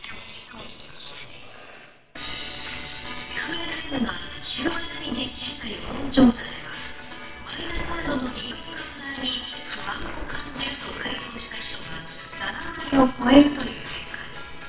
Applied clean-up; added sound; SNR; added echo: neural separator model SepFormer WHAMR!.